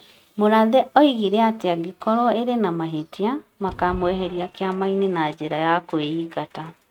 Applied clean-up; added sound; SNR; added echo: neural mask model RNNoise.